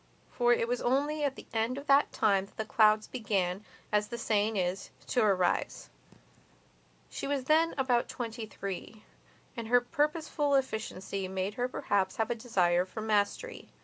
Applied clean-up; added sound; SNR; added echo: none; none; none; none.